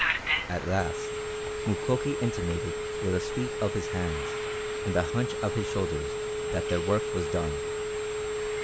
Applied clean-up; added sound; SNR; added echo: none; Telephone; 0 dB; none.